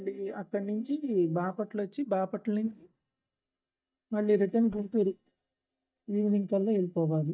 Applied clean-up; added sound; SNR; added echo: neural mask model DeepFilterNet 3.